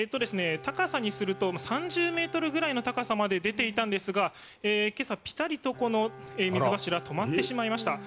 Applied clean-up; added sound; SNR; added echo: none; Bowed string instrument; 17 dB; none.